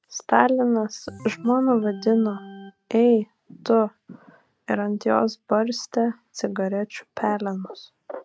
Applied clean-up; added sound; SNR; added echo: neural mask model RNNoise.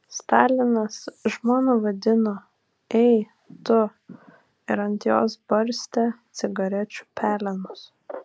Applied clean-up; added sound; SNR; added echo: none; none; none; none.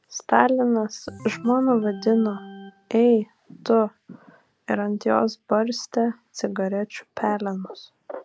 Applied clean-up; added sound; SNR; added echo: none; Organ; 19 dB; none.